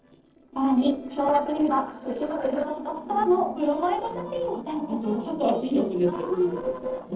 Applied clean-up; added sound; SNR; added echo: neural separator model SepFormer DNS4.